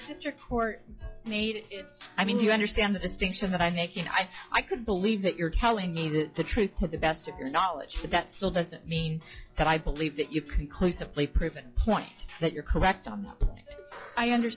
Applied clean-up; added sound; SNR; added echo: classical method log-MMSE.